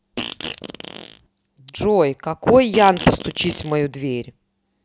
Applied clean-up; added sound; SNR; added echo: none; Fart; 12 dB; none.